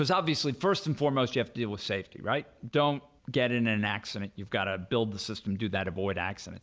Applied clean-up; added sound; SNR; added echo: none; none; none; none.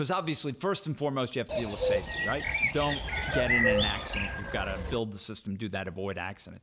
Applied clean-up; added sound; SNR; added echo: none; Bird; -3 dB; none.